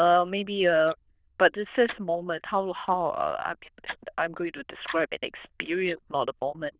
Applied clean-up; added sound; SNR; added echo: neural diffusion model UNIVERSE++.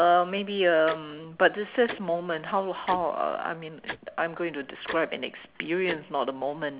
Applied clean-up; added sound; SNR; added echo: none; Tick-tock; 16 dB; none.